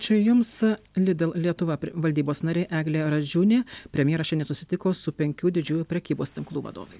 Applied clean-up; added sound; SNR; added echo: none; none; none; none.